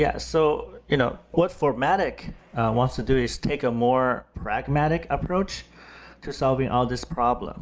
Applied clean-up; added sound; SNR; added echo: none; none; none; none.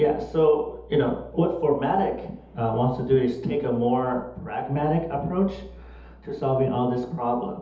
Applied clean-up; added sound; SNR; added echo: none; none; none; reverberation time 0.8 s.